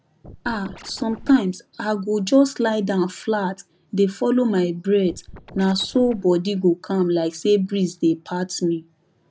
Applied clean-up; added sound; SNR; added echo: none; Scratching (performance technique); 19 dB; none.